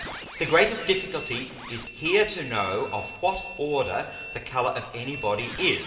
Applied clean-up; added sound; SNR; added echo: none; Squeak; 12 dB; reverberation time 2.5 s.